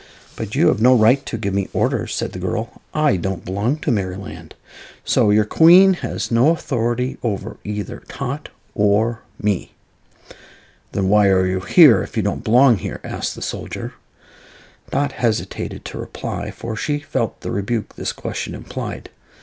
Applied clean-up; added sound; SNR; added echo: none; none; none; none.